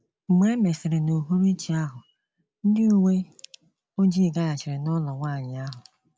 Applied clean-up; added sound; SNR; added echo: none; none; none; none.